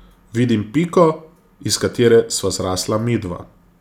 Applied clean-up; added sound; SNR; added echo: none; none; none; none.